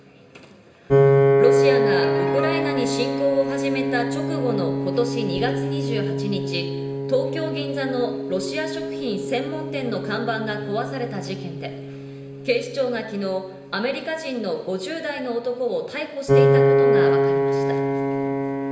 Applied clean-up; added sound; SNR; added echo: none; Piano; -4 dB; reverberation time 0.9 s.